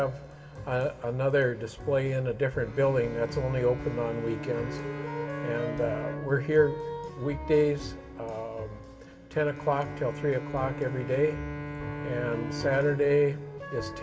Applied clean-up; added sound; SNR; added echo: none; Bowed string instrument; 10 dB; reverberation time 2.8 s.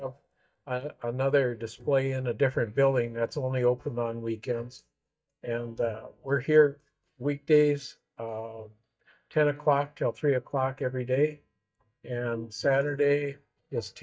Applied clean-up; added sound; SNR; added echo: neural mask model DeepFilterNet 3.